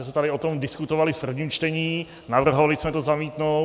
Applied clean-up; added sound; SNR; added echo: none; none; none; none.